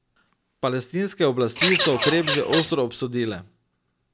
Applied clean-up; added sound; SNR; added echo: none; Bird vocalization, bird call, bird song / Fowl; 0 dB; none.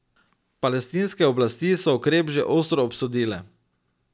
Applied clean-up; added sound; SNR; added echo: none; none; none; none.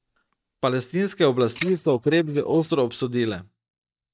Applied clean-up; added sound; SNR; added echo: neural mask model DeepFilterNet 3.